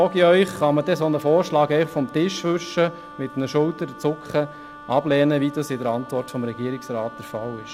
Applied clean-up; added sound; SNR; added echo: none; Wind instrument, woodwind instrument; 18 dB; none.